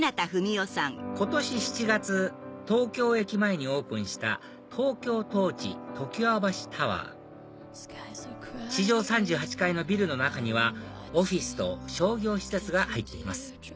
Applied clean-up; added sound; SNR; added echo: none; none; none; none.